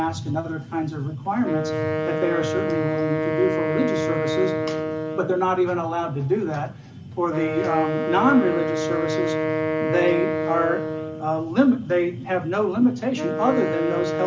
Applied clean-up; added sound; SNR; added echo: none; Wind instrument, woodwind instrument; 3 dB; reverberation time 0.6 s.